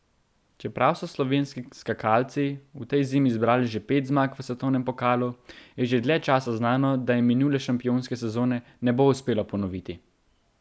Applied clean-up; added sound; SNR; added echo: none; none; none; none.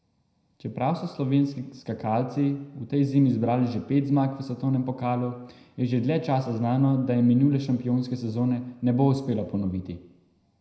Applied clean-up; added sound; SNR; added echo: none; none; none; reverberation time 0.8 s.